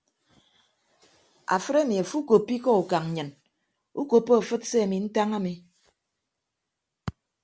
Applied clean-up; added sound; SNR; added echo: none; none; none; none.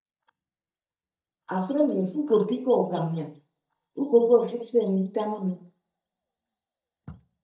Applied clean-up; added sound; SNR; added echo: neural mask model DeepFilterNet 3.